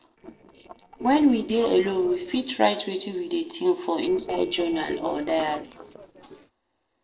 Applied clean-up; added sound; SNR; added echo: neural separator model SepFormer DNS4.